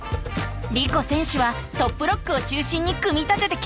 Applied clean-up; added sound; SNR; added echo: none; none; none; none.